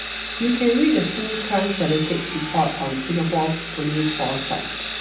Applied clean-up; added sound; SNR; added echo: none; Sawing; 7 dB; reverberation time 0.6 s.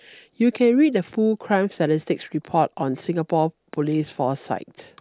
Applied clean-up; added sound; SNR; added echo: none; none; none; none.